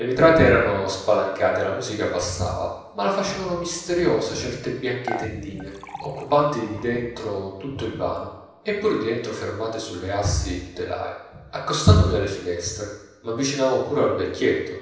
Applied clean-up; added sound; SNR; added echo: none; Dishes, pots, and pans / Chink, clink; 14 dB; reverberation time 0.9 s.